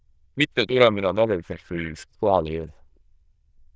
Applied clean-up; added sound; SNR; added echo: neural diffusion model UNIVERSE++.